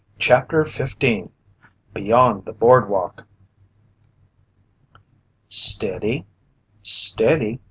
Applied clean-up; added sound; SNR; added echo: none; none; none; none.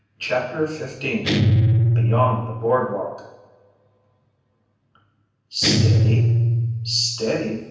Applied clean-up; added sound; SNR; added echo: none; Guitar; -5 dB; reverberation time 0.9 s.